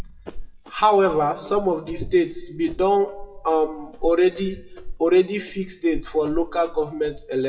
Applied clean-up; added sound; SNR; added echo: classical method WPE with log-MMSE.